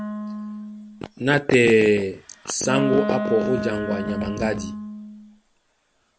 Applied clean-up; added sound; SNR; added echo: none; Wind instrument, woodwind instrument; 7 dB; none.